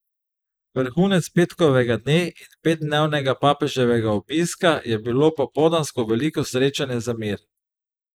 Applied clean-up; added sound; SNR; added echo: neural mask model Resemble Enhance denoiser.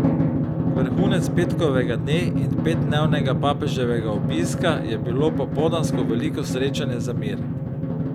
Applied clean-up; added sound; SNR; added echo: none; Drum; -3 dB; none.